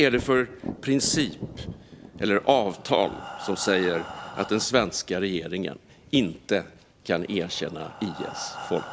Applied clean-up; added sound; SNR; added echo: none; Thunder + Breathing; 13 dB; none.